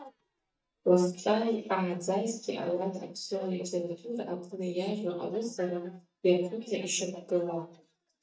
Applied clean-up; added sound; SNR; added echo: neural mask model DeepFilterNet 3.